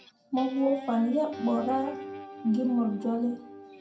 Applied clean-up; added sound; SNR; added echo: none; Guitar; 13 dB; reverberation time 0.5 s.